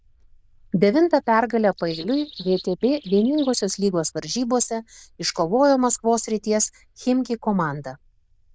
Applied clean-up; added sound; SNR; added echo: neural diffusion model UNIVERSE++.